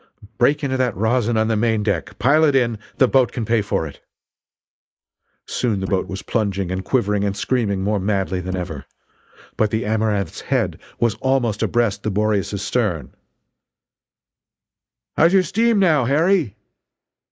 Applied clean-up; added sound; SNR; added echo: neural mask model Resemble Enhance denoiser.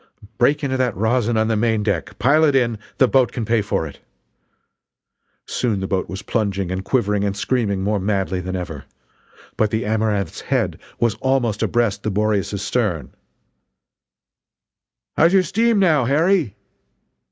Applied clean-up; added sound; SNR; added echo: none; none; none; none.